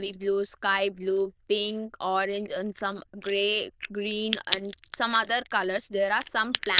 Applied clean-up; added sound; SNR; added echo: neural diffusion model UNIVERSE++.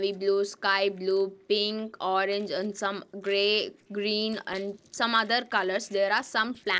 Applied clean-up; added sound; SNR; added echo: neural separator model SepFormer DNS4.